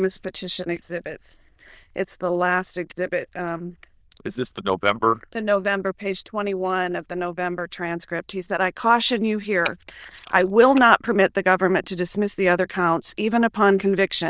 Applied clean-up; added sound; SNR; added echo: neural diffusion model UNIVERSE++.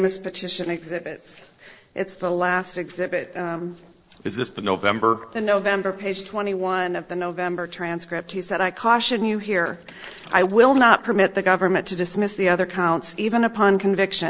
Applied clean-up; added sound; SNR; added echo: neural separator model SepFormer DNS4.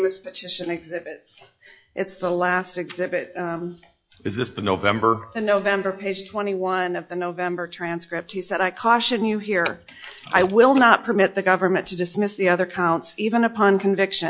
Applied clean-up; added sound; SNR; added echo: classical method log-MMSE.